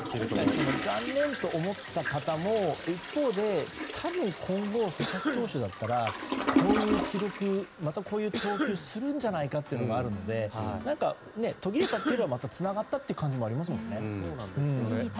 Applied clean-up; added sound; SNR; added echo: none; Cough + Toilet flush; 4 dB; none.